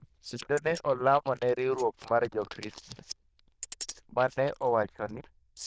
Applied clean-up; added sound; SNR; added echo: neural diffusion model UNIVERSE++.